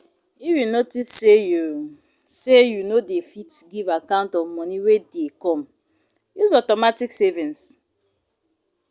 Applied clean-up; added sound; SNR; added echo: none; none; none; none.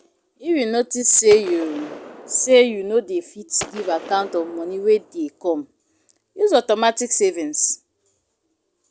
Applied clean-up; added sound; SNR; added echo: none; Gunshot, gunfire; 16 dB; none.